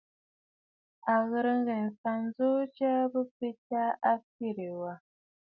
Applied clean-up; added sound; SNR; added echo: none; none; none; none.